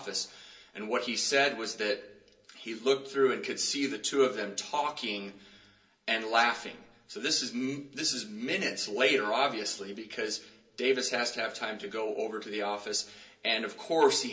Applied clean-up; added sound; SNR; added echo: none; none; none; reverberation time 0.3 s.